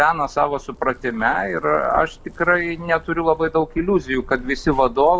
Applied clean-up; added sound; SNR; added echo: none; Zipper (clothing); 19 dB; none.